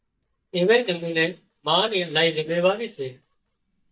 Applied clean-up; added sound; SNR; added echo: neural mask model DeepFilterNet 3.